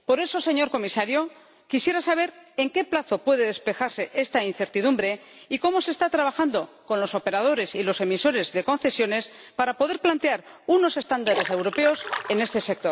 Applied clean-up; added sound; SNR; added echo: none; Splash, splatter; 8 dB; none.